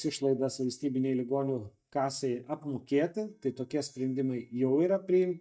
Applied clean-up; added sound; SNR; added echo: neural mask model DeepFilterNet 3.